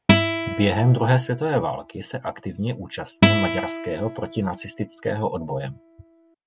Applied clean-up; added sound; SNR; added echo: none; Acoustic guitar; 1 dB; none.